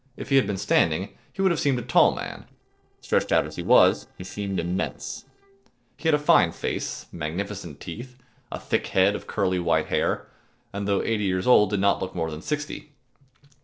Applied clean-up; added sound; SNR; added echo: neural separator model SepFormer DNS4.